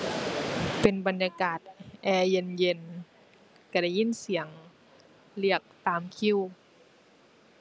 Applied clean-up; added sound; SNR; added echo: none; none; none; none.